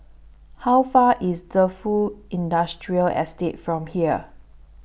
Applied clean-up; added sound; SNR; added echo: none; none; none; none.